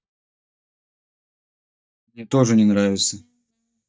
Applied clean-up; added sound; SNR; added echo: neural mask model DeepFilterNet 3.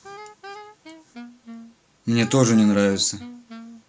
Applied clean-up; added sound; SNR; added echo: none; Wind instrument, woodwind instrument; 18 dB; reverberation time 0.2 s.